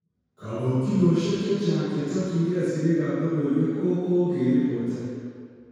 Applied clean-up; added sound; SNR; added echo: none; none; none; reverberation time 2.0 s.